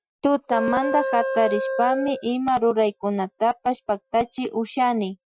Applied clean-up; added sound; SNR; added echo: classical method Wiener filter.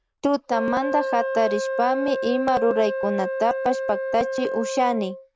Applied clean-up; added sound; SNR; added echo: none; Wind instrument, woodwind instrument; 4 dB; none.